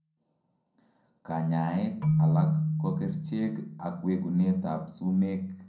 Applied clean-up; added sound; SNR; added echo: none; Keyboard (musical); 1 dB; reverberation time 0.6 s.